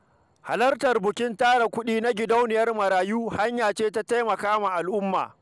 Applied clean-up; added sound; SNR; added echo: none; none; none; none.